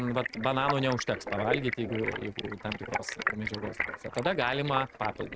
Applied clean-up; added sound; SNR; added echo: neural mask model RNNoise.